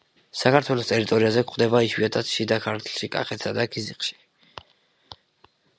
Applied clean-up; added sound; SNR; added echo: none; none; none; none.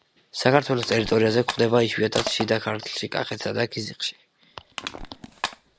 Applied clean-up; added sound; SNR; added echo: none; Crushing; 12 dB; none.